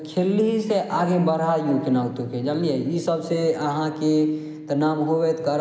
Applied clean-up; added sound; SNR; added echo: none; none; none; none.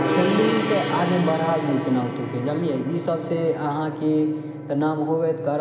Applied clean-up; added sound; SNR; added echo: none; Gong; 5 dB; none.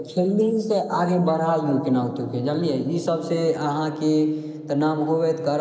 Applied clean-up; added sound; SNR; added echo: neural mask model Resemble Enhance denoiser.